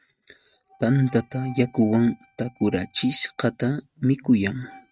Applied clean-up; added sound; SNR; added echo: neural mask model RNNoise.